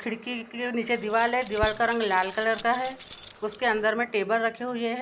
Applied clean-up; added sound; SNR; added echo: none; Keys jangling; 15 dB; none.